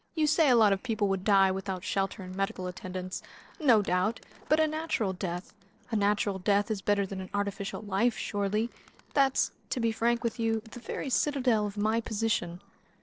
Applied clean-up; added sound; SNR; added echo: neural separator model SepFormer DNS4.